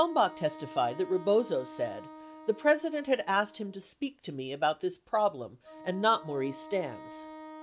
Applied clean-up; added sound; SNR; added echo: none; Wind instrument, woodwind instrument; 17 dB; none.